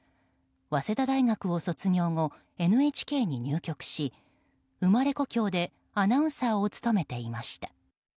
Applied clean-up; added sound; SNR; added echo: none; none; none; none.